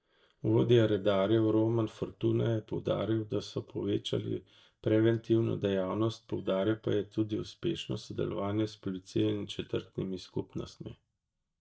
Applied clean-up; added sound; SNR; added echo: neural mask model DeepFilterNet 3.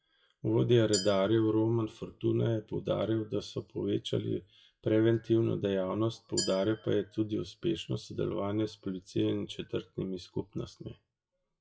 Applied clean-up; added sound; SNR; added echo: classical method WPE with log-MMSE.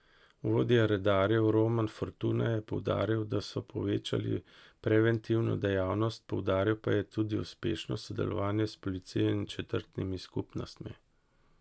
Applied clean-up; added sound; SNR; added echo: none; none; none; none.